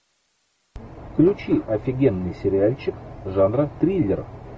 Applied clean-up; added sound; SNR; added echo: none; none; none; none.